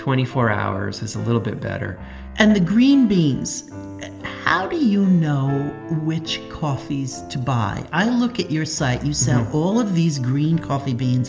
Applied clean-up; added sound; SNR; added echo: none; Piano; 16 dB; reverberation time 2.4 s.